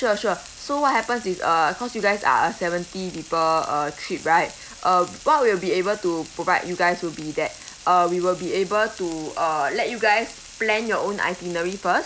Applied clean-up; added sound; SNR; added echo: none; Frying (food); 19 dB; none.